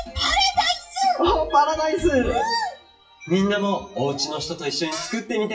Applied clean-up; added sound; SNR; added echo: classical method WPE with log-MMSE.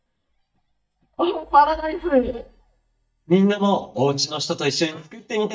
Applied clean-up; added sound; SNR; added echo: neural mask model DeepFilterNet 3.